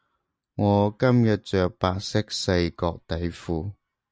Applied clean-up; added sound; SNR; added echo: none; none; none; none.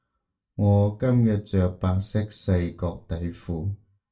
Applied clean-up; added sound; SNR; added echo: none; none; none; reverberation time 0.2 s.